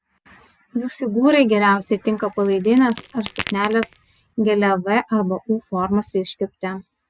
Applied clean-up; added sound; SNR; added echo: none; Crack; 15 dB; none.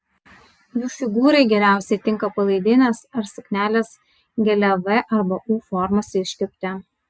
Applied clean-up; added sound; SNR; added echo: none; none; none; none.